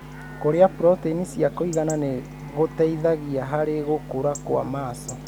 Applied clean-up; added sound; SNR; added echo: none; Chatter / Chirp, tweet / Livestock, farm animals, working animals; 20 dB; none.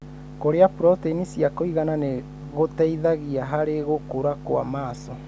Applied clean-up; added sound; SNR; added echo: none; none; none; none.